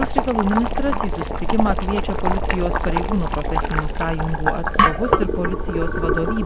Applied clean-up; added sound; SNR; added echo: none; Boiling; -4 dB; none.